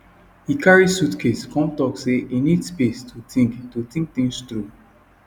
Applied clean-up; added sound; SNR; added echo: none; none; none; none.